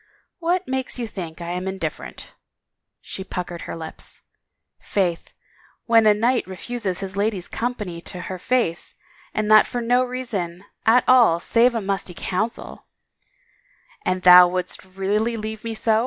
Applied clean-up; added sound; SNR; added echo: none; none; none; none.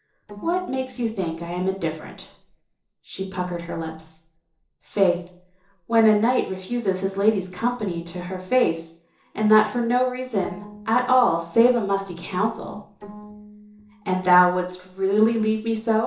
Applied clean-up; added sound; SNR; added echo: neural separator model SepFormer DNS4.